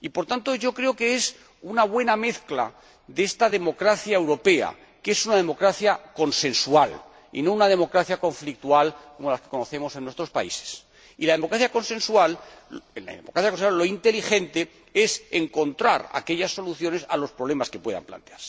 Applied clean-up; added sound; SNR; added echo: none; none; none; none.